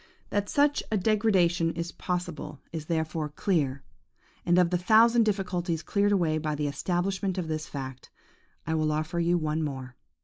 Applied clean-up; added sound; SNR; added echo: neural mask model Resemble Enhance denoiser.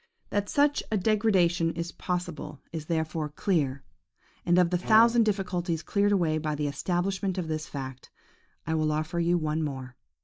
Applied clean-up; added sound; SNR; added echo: neural mask model DeepFilterNet 3.